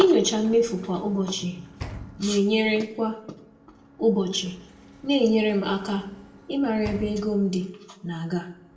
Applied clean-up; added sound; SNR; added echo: none; Sliding door / Slam; 19 dB; reverberation time 0.5 s.